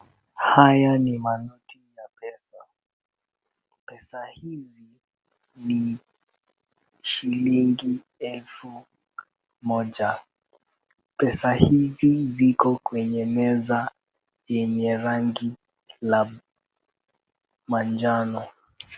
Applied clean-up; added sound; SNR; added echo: none; none; none; none.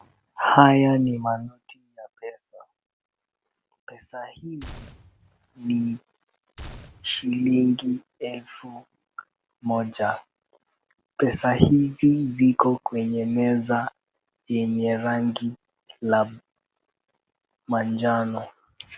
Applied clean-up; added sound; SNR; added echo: none; Gunshot, gunfire; 19 dB; none.